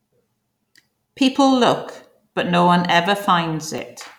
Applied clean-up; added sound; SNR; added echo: none; none; none; none.